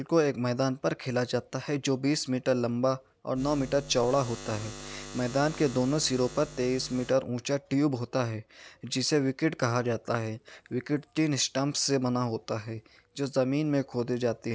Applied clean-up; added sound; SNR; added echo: none; Buzz; 14 dB; none.